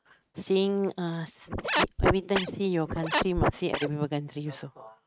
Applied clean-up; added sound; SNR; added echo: neural mask model RNNoise.